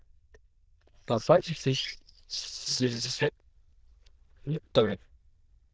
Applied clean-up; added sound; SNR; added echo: neural diffusion model UNIVERSE++.